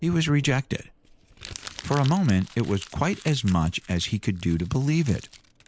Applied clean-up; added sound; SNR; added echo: none; Crumpling, crinkling; 20 dB; none.